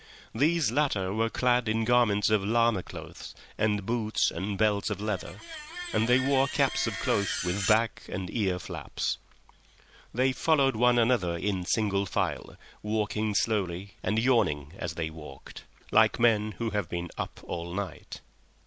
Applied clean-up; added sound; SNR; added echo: none; Screech; 9 dB; none.